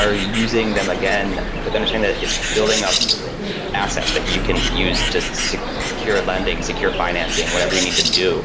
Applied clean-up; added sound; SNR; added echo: none; Bird; 0 dB; none.